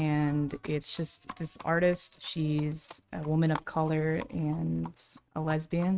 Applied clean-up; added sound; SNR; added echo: neural mask model RNNoise.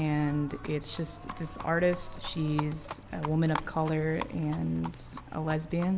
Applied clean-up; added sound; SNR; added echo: none; Livestock, farm animals, working animals; 13 dB; none.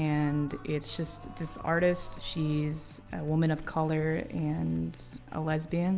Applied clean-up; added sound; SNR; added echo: none; none; none; none.